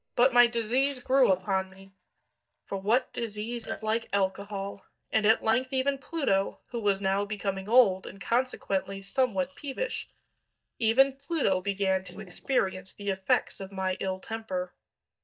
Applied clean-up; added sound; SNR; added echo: neural mask model DeepFilterNet 3.